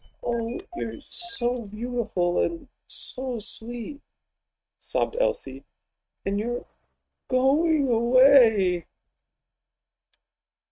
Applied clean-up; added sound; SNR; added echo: neural mask model RNNoise.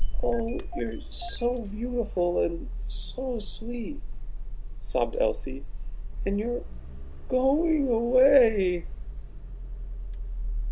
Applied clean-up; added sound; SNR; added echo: none; Engine starting / Car; 3 dB; none.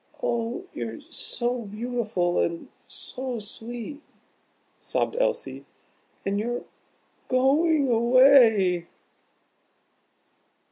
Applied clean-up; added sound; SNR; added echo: none; none; none; none.